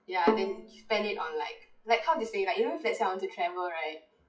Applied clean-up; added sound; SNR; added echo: classical method WPE with log-MMSE.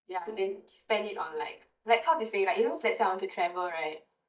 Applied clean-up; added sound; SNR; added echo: neural mask model DeepFilterNet 3.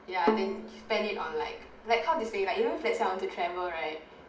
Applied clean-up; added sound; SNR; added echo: none; Bowed string instrument; 5 dB; reverberation time 0.8 s.